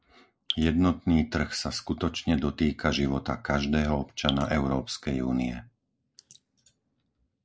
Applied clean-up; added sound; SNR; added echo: neural mask model Resemble Enhance denoiser.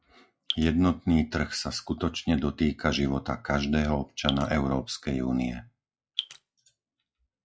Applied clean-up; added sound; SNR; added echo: classical method log-MMSE.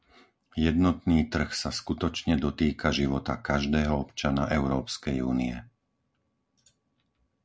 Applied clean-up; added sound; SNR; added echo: none; none; none; none.